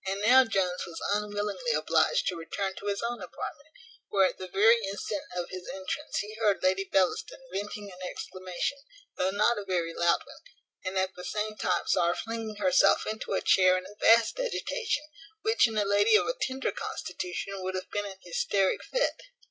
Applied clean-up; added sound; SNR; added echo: none; none; none; none.